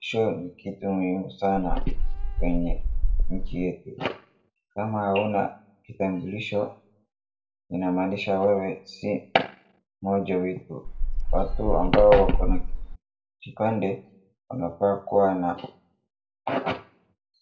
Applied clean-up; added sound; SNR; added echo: none; Meow; -4 dB; reverberation time 0.3 s.